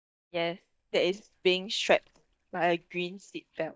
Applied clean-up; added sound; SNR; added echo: neural mask model DeepFilterNet 3.